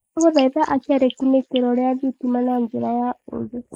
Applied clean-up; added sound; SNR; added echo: neural mask model Resemble Enhance denoiser.